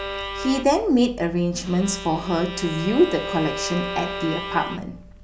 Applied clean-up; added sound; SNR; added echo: none; Bowed string instrument; 9 dB; none.